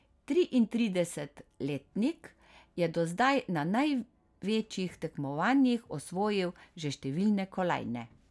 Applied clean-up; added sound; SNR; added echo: none; none; none; none.